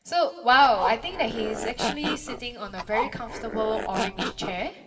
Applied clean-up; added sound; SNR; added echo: none; Zipper (clothing); 6 dB; reverberation time 1.5 s.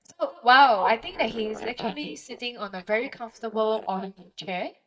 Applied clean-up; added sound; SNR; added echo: neural mask model DeepFilterNet 3.